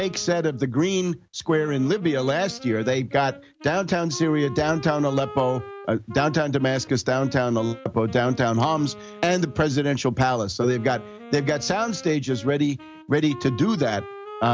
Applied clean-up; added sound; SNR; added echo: none; Wind instrument, woodwind instrument; 17 dB; none.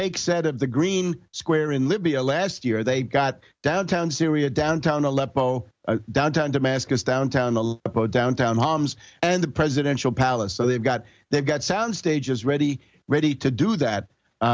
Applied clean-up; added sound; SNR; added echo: none; none; none; none.